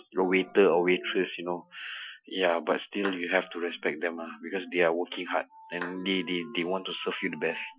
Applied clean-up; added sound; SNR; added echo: classical method Wiener filter.